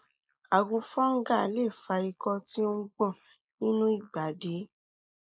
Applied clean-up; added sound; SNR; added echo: neural mask model Resemble Enhance denoiser.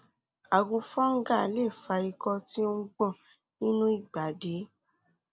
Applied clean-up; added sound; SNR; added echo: none; none; none; none.